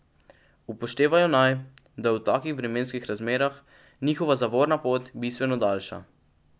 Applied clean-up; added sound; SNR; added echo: none; none; none; none.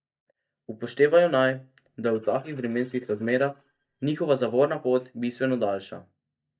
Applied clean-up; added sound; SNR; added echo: neural mask model DeepFilterNet 3.